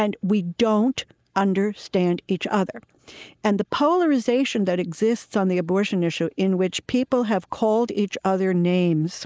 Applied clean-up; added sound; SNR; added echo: neural mask model Resemble Enhance denoiser.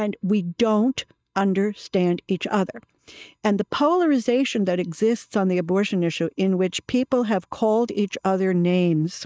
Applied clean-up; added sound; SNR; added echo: neural mask model DeepFilterNet 3.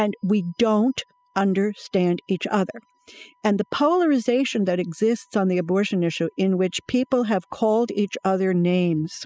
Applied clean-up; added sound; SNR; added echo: classical method spectral subtraction.